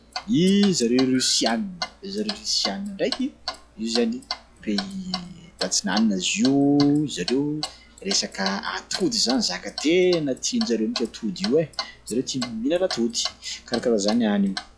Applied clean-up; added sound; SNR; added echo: classical method log-MMSE.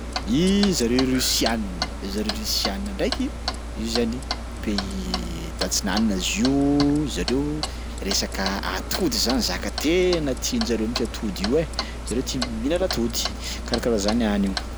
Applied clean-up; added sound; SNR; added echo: none; Clock; 5 dB; none.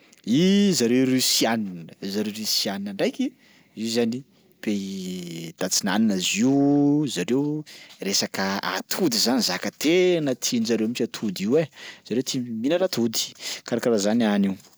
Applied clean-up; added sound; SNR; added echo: none; none; none; none.